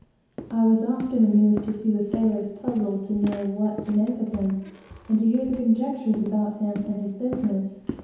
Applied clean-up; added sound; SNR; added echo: none; Walk, footsteps; 15 dB; reverberation time 1.0 s.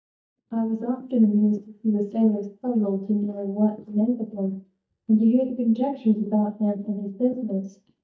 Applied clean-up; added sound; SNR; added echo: neural mask model DeepFilterNet 3.